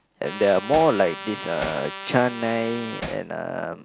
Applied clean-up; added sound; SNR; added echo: none; Trumpet + Hammer; 11 dB; none.